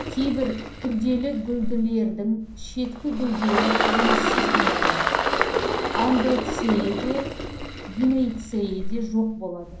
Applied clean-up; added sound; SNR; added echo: none; Engine; 0 dB; reverberation time 0.6 s.